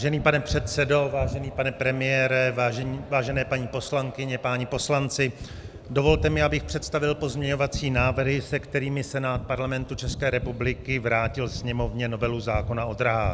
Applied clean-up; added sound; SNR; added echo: none; Gunshot, gunfire; 10 dB; none.